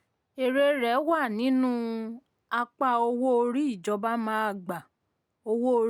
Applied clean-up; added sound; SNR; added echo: none; none; none; none.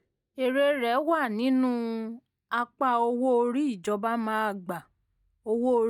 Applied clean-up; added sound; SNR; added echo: neural mask model DeepFilterNet 3.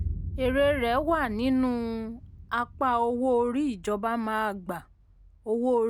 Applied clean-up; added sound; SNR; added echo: none; Boom; 12 dB; none.